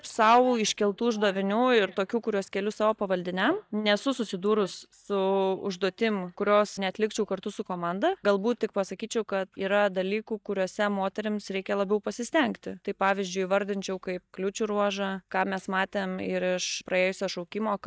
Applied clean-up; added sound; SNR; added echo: neural mask model DeepFilterNet 3.